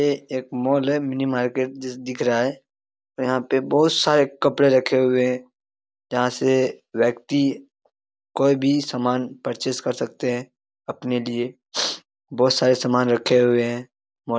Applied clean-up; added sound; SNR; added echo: none; none; none; none.